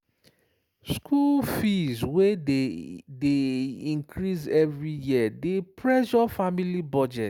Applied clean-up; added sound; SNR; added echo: none; none; none; none.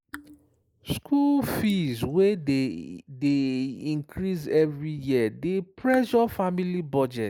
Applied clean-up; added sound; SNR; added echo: neural mask model Resemble Enhance denoiser.